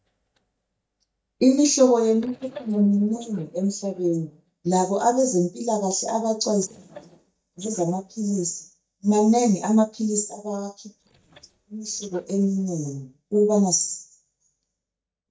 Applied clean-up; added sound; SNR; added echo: neural mask model DeepFilterNet 3.